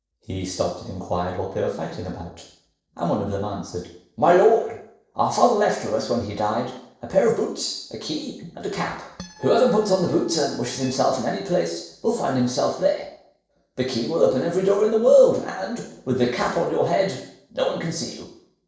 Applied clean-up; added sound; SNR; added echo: neural separator model SepFormer DNS4.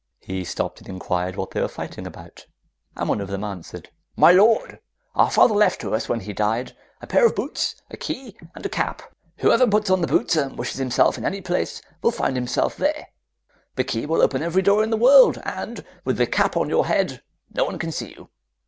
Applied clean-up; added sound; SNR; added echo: none; none; none; none.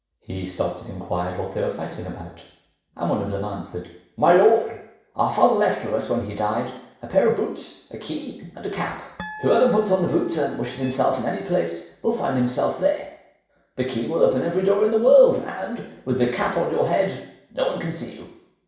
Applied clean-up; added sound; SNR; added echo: none; Harp; 16 dB; reverberation time 0.7 s.